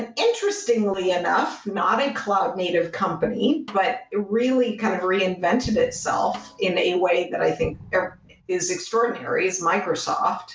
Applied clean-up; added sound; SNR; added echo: none; Explosion + Snare drum; 19 dB; none.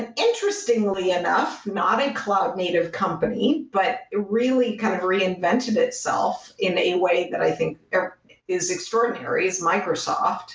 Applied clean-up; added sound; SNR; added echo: none; none; none; none.